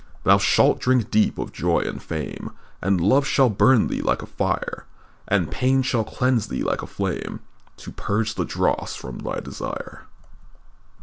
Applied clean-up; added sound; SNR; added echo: none; none; none; none.